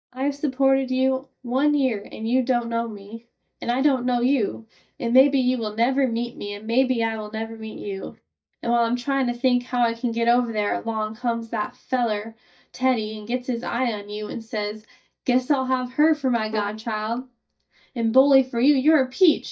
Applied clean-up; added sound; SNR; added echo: neural mask model DeepFilterNet 3.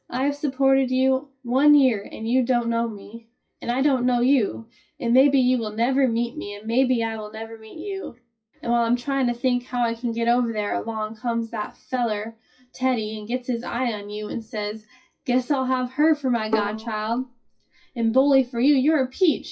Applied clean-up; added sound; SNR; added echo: classical method WPE with log-MMSE.